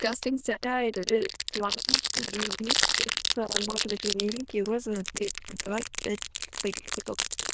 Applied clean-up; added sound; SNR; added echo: neural diffusion model UNIVERSE++.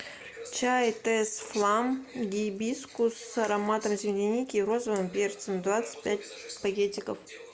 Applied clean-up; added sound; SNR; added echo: none; none; none; none.